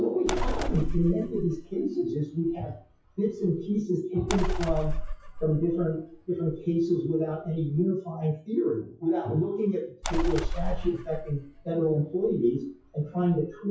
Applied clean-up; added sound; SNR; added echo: classical method WPE with log-MMSE.